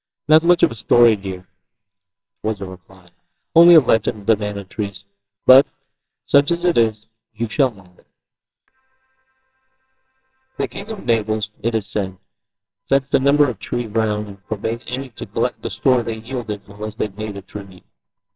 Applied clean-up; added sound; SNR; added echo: neural separator model SepFormer WHAMR!.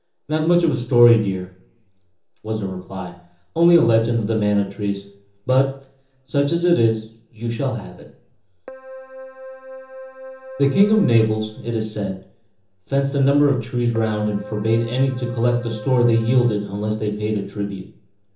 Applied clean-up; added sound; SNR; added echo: none; Keyboard (musical); 16 dB; reverberation time 1.2 s.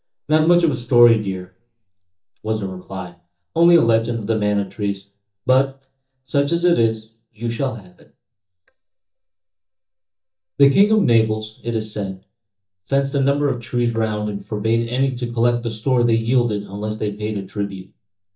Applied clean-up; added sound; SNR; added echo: neural mask model DeepFilterNet 3.